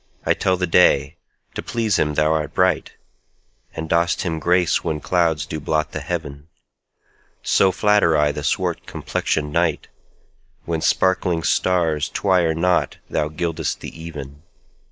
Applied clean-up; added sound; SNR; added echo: neural mask model Resemble Enhance denoiser.